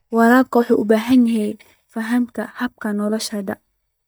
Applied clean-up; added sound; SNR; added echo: neural mask model DeepFilterNet 3.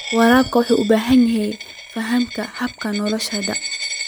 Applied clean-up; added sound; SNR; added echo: none; Coin (dropping); 11 dB; none.